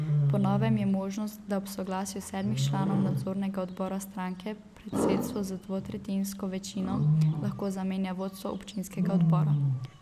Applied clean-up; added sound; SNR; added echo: none; Wild animals; -1 dB; none.